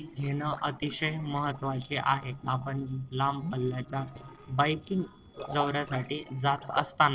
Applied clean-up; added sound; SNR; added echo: neural separator model SepFormer DNS4.